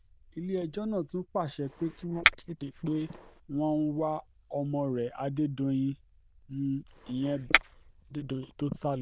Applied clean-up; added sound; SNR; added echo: neural diffusion model UNIVERSE++.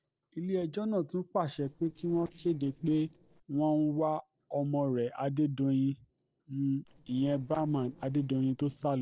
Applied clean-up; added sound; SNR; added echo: neural separator model SepFormer DNS4.